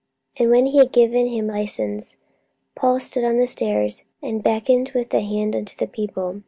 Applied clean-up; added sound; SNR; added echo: none; none; none; none.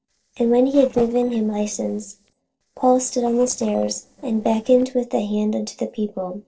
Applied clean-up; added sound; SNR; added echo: neural separator model SepFormer DNS4.